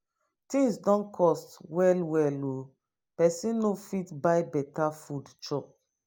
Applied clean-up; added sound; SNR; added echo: none; none; none; none.